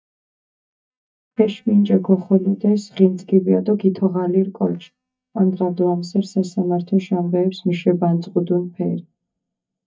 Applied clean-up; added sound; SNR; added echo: neural mask model DeepFilterNet 3.